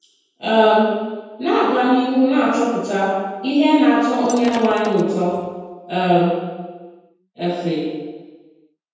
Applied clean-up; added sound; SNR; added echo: none; Shatter; 16 dB; reverberation time 1.2 s.